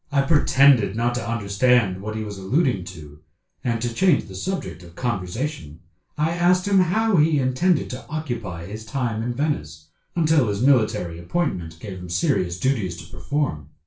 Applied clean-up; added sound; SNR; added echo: none; none; none; reverberation time 0.3 s.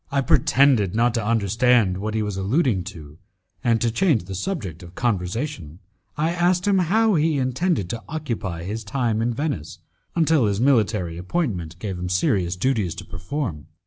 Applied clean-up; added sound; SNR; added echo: none; none; none; none.